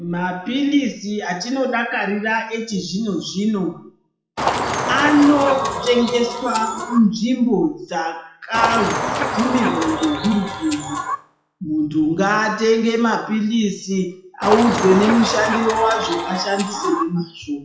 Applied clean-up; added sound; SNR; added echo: classical method WPE with log-MMSE.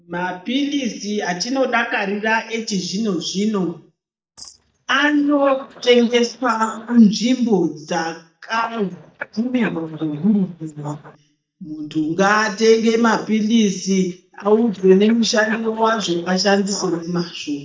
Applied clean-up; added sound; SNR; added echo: neural mask model DeepFilterNet 3.